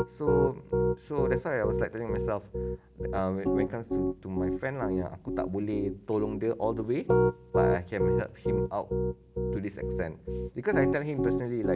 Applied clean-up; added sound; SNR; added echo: none; Piano; -2 dB; none.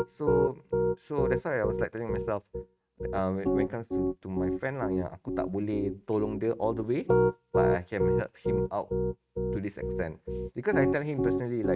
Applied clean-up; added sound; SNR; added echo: neural mask model RNNoise.